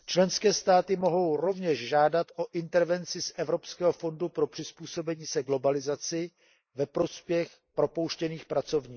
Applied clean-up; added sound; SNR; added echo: neural mask model Resemble Enhance denoiser.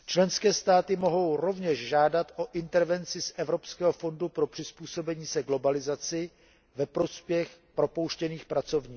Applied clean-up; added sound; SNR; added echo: none; none; none; none.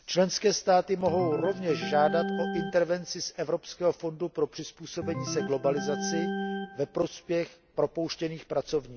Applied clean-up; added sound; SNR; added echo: none; Organ; 8 dB; none.